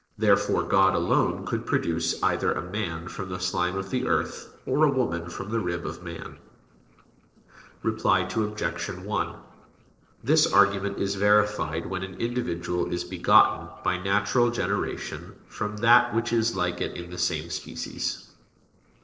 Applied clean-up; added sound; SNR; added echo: neural separator model SepFormer DNS4.